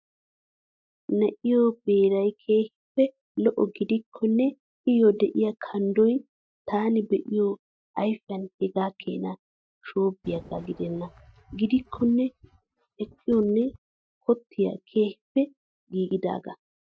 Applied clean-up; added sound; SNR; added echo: classical method Wiener filter.